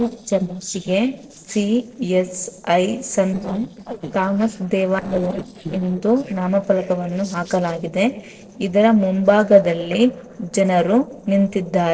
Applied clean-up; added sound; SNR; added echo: neural separator model SepFormer DNS4.